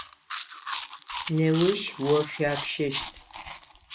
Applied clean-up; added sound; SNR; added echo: none; Chewing, mastication; 10 dB; none.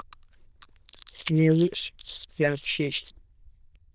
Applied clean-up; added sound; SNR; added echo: neural diffusion model UNIVERSE++.